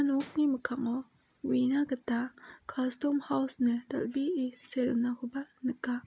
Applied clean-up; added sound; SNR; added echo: none; none; none; none.